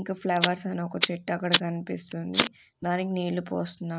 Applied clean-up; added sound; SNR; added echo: none; Fire; 2 dB; none.